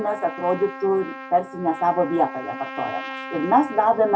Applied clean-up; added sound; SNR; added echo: none; Trumpet; 12 dB; none.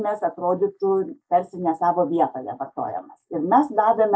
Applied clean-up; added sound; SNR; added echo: neural mask model Resemble Enhance denoiser.